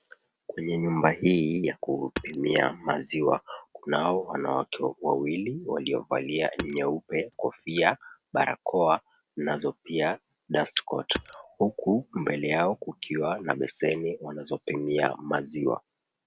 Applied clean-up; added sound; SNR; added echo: none; Hammer; 18 dB; none.